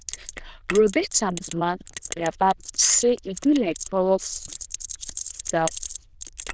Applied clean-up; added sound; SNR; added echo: neural diffusion model UNIVERSE++.